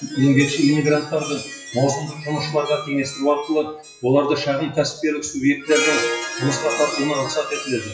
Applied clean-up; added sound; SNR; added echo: classical method WPE with log-MMSE.